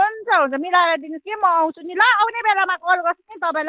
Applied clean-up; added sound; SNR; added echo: neural mask model Resemble Enhance denoiser.